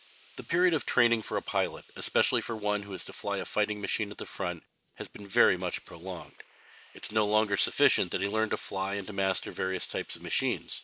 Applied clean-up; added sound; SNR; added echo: neural mask model Resemble Enhance denoiser.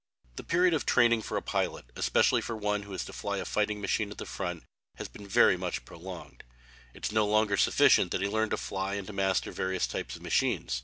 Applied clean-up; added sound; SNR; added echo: none; none; none; none.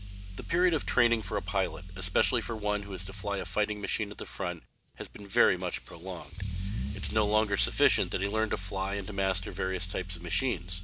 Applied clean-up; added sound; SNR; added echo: none; Engine starting / Accelerating, revving, vroom / Car; 8 dB; none.